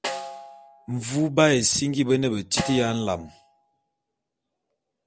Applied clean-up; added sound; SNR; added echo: none; Snare drum; 14 dB; none.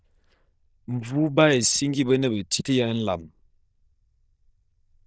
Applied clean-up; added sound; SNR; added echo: neural diffusion model UNIVERSE++.